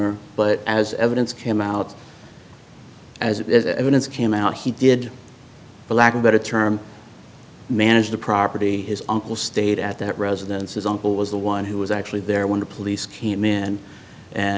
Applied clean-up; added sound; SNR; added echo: none; none; none; none.